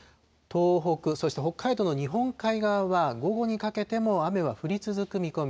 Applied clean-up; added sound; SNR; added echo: none; none; none; none.